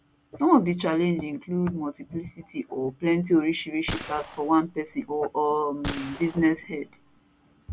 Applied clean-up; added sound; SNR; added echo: none; Gunshot, gunfire; 11 dB; none.